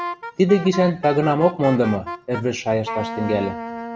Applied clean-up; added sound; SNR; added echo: none; Wind instrument, woodwind instrument; 11 dB; none.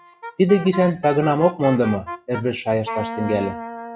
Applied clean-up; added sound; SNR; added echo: classical method log-MMSE.